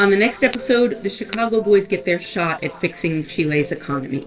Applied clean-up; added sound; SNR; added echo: neural separator model SepFormer DNS4.